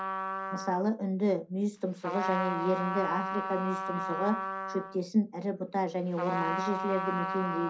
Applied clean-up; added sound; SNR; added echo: none; Trumpet; 3 dB; reverberation time 0.3 s.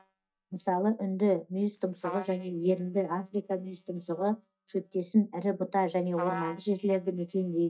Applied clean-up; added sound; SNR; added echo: neural mask model DeepFilterNet 3.